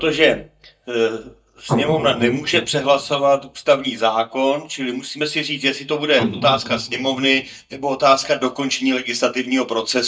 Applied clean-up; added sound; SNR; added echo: neural mask model DeepFilterNet 3.